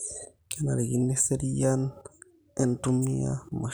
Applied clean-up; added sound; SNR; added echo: none; none; none; none.